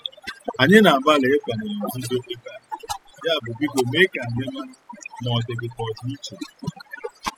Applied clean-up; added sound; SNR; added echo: classical method spectral subtraction.